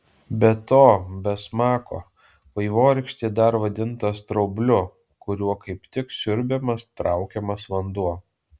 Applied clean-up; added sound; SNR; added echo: none; none; none; none.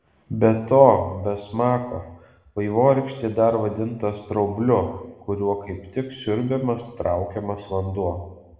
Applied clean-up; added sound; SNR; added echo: none; none; none; reverberation time 0.9 s.